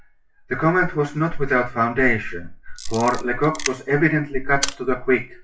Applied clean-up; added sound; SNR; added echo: classical method WPE with log-MMSE.